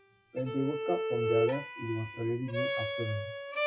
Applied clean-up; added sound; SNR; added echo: classical method WPE with log-MMSE.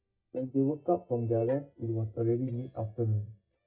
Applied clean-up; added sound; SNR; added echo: neural mask model DeepFilterNet 3.